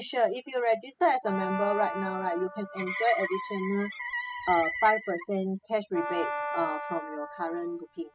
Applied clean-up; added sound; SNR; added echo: classical method spectral subtraction.